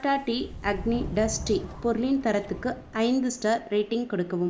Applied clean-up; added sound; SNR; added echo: none; Subway, metro, underground; 13 dB; none.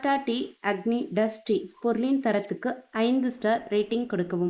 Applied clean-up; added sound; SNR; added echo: neural mask model Resemble Enhance denoiser.